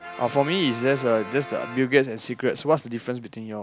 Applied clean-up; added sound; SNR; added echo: none; Brass instrument; 15 dB; none.